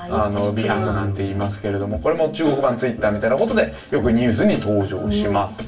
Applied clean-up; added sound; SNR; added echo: none; none; none; reverberation time 0.3 s.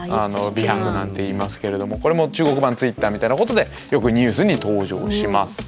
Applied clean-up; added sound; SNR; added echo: none; none; none; none.